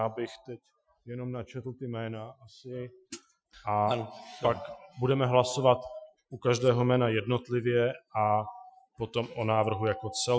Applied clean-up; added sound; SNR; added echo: classical method Wiener filter.